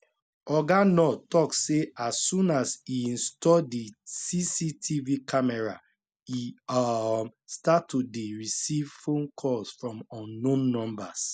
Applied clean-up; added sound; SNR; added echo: none; none; none; none.